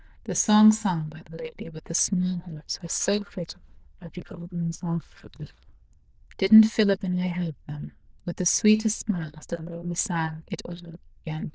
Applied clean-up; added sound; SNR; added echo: neural diffusion model UNIVERSE++.